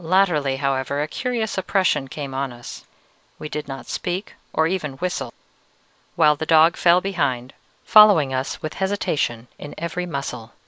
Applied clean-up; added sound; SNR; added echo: none; none; none; none.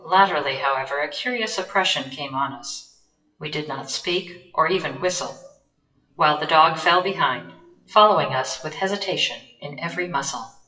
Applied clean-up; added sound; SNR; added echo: classical method WPE with log-MMSE.